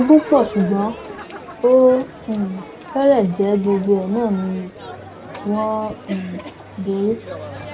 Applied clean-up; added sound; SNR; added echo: none; Crowd; 14 dB; none.